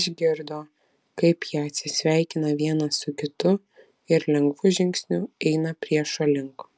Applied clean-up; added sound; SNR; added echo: none; none; none; none.